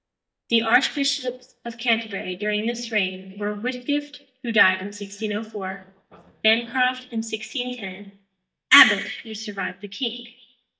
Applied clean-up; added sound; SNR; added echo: neural mask model DeepFilterNet 3.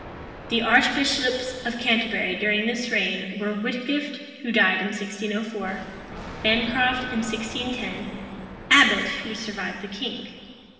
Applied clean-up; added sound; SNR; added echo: none; Thunder; 16 dB; reverberation time 2.1 s.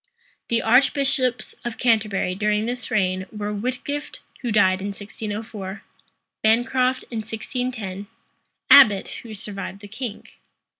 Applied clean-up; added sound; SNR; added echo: none; none; none; none.